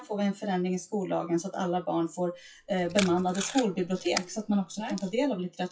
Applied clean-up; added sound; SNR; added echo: classical method WPE with log-MMSE.